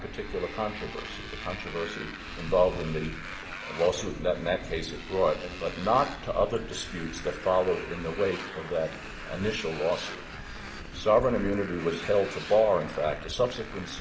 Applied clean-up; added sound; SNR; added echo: none; Motorcycle; 10 dB; reverberation time 2.6 s.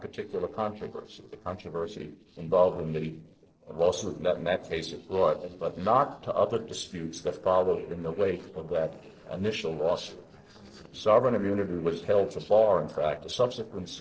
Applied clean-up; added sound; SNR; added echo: neural separator model SepFormer DNS4.